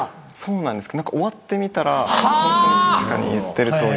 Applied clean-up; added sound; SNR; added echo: none; none; none; none.